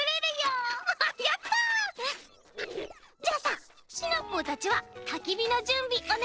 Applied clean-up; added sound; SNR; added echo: neural separator model SepFormer DNS4.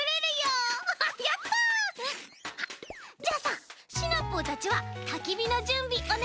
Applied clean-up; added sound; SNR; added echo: none; none; none; none.